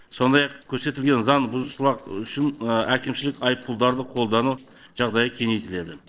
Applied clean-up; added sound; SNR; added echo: neural separator model SepFormer DNS4.